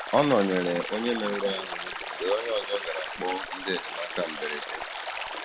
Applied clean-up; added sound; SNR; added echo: none; Stream; 5 dB; none.